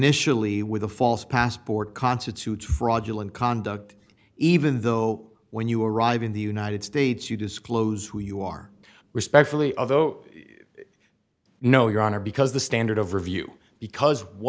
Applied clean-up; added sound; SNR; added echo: none; none; none; none.